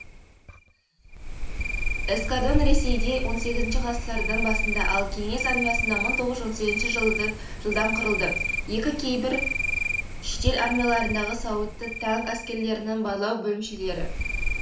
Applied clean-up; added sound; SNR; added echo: none; Cricket; -1 dB; reverberation time 0.4 s.